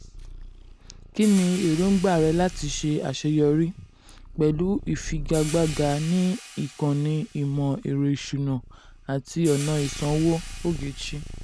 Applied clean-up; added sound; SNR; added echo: none; Hi-hat + Purr; 13 dB; none.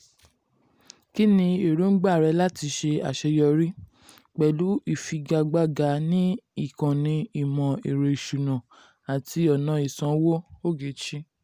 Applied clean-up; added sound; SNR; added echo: none; none; none; none.